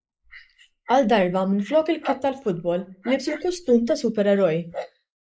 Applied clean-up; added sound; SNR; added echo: neural mask model Resemble Enhance denoiser.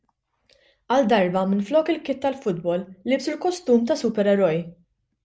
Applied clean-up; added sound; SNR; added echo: none; none; none; none.